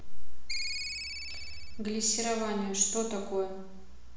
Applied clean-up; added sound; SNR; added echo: none; Ringtone; 6 dB; reverberation time 0.9 s.